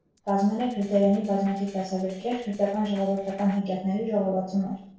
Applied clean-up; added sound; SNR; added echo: neural separator model SepFormer DNS4.